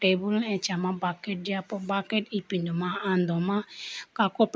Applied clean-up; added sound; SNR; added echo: none; none; none; none.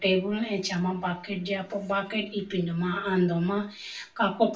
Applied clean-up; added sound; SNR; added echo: none; none; none; reverberation time 0.3 s.